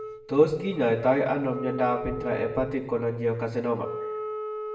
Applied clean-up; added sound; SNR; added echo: none; Wind instrument, woodwind instrument; 10 dB; reverberation time 0.7 s.